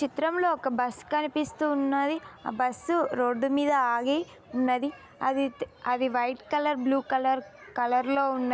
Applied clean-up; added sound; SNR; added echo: none; none; none; none.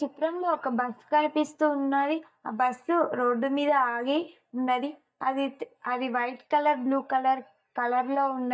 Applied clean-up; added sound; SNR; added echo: neural mask model DeepFilterNet 3.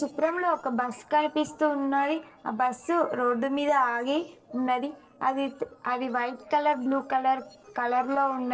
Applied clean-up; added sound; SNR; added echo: neural separator model SepFormer DNS4.